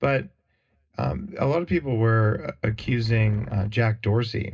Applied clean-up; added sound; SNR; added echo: none; Wind; 16 dB; reverberation time 0.2 s.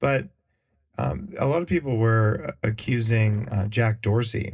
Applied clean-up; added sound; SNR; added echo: neural separator model SepFormer DNS4.